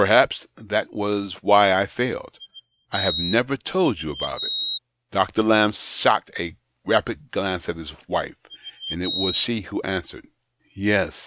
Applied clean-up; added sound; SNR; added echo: neural mask model RNNoise.